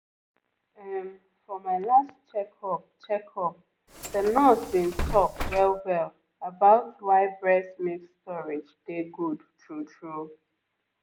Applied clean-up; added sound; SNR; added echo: none; Bus; 7 dB; none.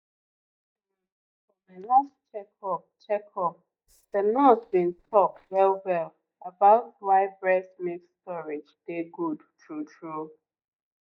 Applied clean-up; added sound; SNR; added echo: neural mask model DeepFilterNet 3.